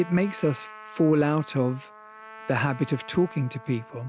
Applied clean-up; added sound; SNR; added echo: none; Trumpet; 18 dB; none.